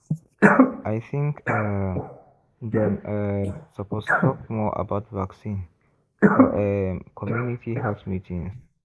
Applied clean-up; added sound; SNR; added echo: neural mask model Resemble Enhance denoiser.